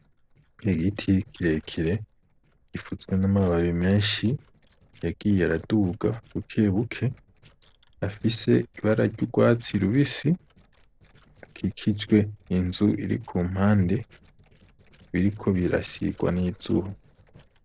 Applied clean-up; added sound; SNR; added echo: neural separator model SepFormer DNS4.